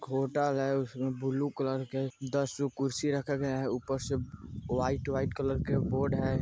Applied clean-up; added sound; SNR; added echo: none; none; none; none.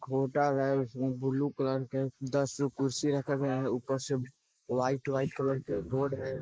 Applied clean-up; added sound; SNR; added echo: neural mask model Resemble Enhance denoiser.